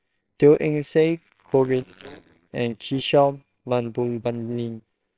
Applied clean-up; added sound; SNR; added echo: neural separator model SepFormer WHAMR!.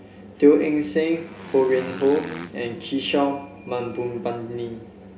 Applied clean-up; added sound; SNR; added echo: none; Motorcycle; 15 dB; reverberation time 0.3 s.